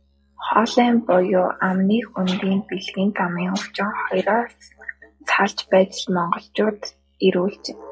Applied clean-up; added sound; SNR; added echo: classical method log-MMSE.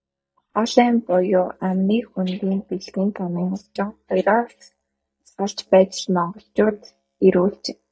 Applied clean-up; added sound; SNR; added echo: neural mask model DeepFilterNet 3.